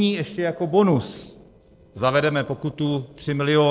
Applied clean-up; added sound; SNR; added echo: neural separator model SepFormer DNS4.